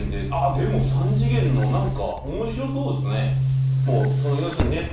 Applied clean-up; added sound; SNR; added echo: none; Boom; -5 dB; reverberation time 0.4 s.